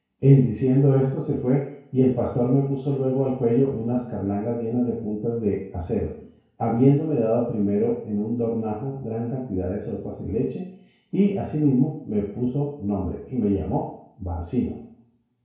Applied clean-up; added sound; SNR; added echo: none; none; none; reverberation time 0.6 s.